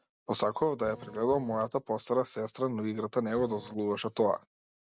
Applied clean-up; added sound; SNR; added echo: none; Printer; 17 dB; none.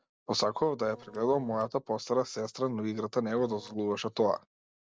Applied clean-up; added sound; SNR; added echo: neural separator model SepFormer DNS4.